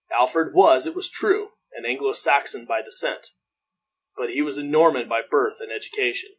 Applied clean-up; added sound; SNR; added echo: none; none; none; none.